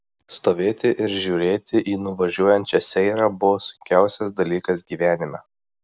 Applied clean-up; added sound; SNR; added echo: none; none; none; none.